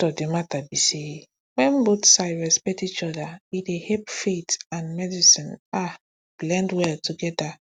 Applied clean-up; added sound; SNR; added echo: none; none; none; none.